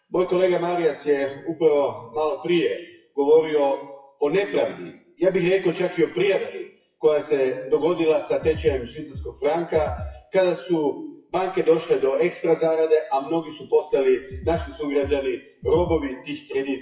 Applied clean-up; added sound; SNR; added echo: classical method WPE with log-MMSE.